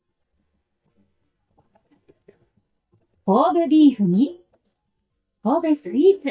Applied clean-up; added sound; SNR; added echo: neural mask model DeepFilterNet 3.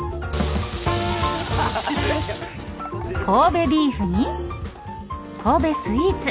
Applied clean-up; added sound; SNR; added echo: none; none; none; none.